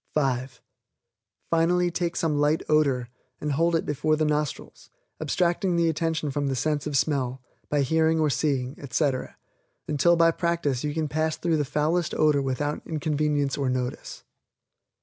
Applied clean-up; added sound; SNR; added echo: none; none; none; none.